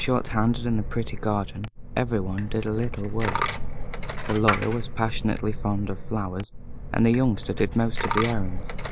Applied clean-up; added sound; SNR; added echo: none; Coin (dropping); 2 dB; none.